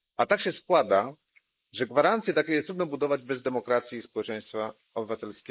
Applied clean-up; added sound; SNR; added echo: neural mask model Resemble Enhance denoiser.